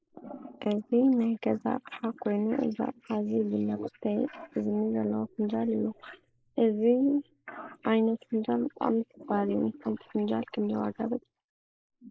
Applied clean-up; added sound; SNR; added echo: neural mask model Resemble Enhance denoiser.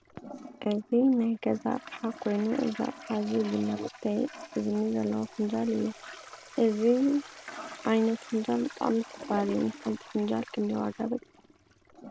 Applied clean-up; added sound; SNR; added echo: none; Toilet flush; 16 dB; none.